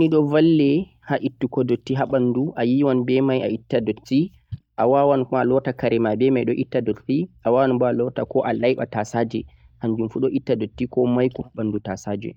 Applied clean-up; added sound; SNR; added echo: neural mask model DeepFilterNet 3.